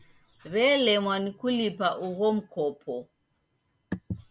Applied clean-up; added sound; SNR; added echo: none; none; none; none.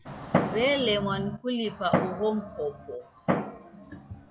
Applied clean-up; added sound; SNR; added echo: classical method log-MMSE.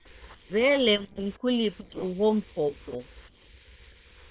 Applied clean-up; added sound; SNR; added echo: neural separator model SepFormer WHAM!.